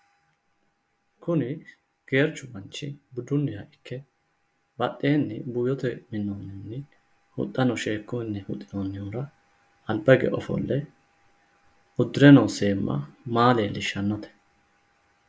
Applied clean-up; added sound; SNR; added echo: none; none; none; none.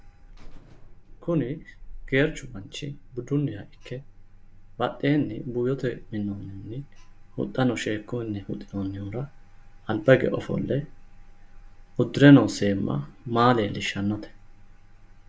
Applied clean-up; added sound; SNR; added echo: none; Alarm; 18 dB; none.